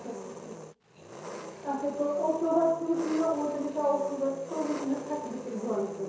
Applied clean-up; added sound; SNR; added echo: none; Engine; 11 dB; reverberation time 0.7 s.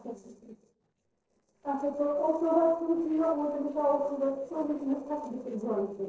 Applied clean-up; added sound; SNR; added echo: neural separator model SepFormer DNS4.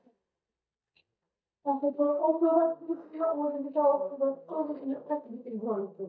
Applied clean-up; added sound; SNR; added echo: neural mask model DeepFilterNet 3.